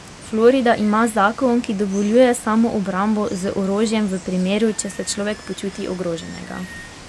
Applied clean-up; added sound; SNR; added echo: none; Water; 19 dB; none.